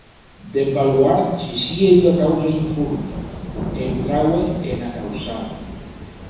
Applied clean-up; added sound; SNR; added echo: none; Rain / Thunderstorm; 10 dB; reverberation time 1.1 s.